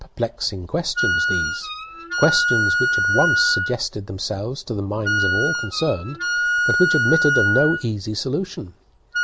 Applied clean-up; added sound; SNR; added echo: none; Wind instrument, woodwind instrument; -1 dB; none.